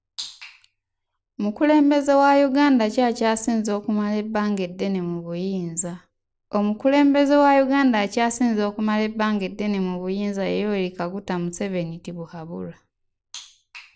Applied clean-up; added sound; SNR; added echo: none; none; none; none.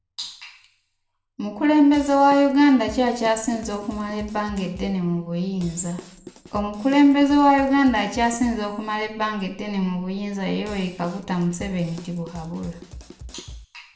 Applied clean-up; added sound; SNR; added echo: none; Drum kit; 19 dB; reverberation time 0.6 s.